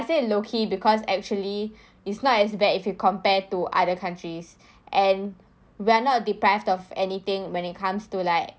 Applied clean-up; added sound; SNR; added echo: none; none; none; none.